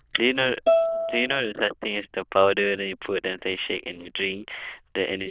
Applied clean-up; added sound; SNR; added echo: neural diffusion model UNIVERSE++.